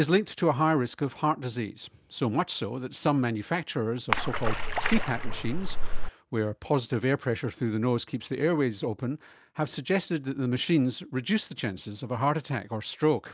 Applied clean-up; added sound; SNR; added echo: none; Splash, splatter; -4 dB; none.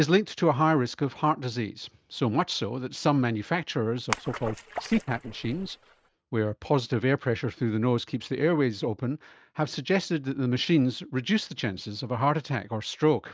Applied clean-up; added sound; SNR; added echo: neural mask model RNNoise.